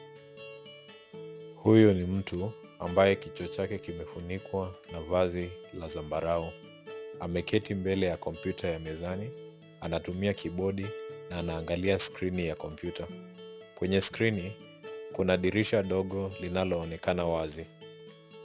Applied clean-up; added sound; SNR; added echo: none; Acoustic guitar; 15 dB; none.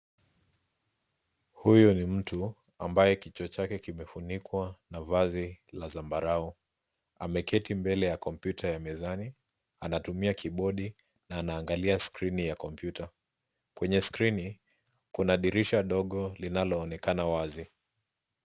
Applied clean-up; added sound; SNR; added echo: none; none; none; none.